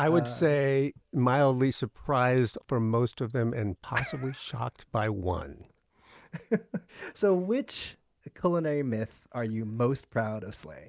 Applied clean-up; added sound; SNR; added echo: none; none; none; none.